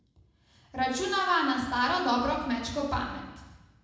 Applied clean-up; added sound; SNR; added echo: none; none; none; reverberation time 1.0 s.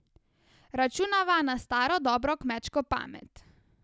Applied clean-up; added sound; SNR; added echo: none; none; none; none.